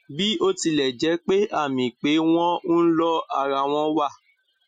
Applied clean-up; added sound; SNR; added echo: classical method Wiener filter.